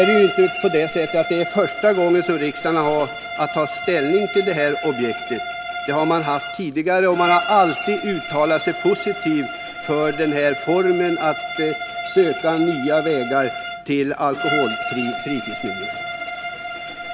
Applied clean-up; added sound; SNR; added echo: none; Bowed string instrument; 7 dB; none.